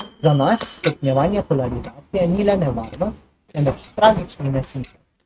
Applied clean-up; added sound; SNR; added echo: neural mask model RNNoise.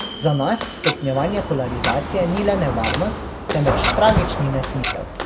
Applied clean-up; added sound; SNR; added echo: none; Tick-tock + Walk, footsteps; 2 dB; none.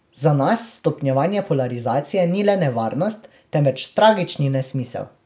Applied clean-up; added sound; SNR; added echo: none; none; none; none.